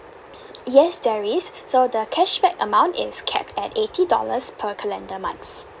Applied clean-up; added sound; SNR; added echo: none; none; none; none.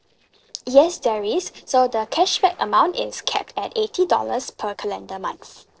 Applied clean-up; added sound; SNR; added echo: neural separator model SepFormer DNS4.